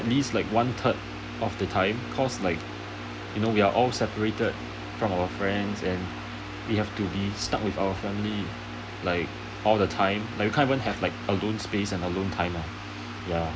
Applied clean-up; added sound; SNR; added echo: none; none; none; none.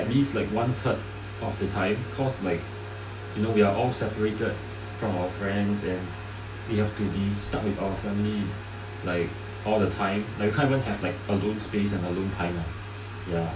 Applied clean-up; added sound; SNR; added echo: none; none; none; reverberation time 0.3 s.